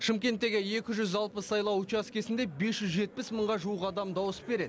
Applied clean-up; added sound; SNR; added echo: none; none; none; none.